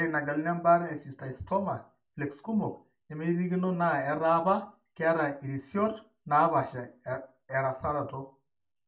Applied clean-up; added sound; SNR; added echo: none; none; none; reverberation time 0.2 s.